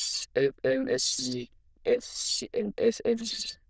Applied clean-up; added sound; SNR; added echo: neural diffusion model UNIVERSE++.